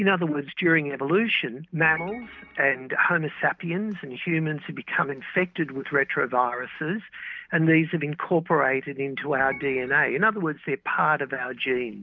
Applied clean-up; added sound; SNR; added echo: none; Organ; 18 dB; none.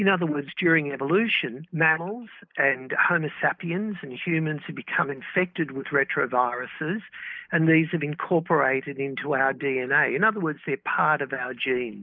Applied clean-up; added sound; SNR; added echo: neural mask model Resemble Enhance denoiser.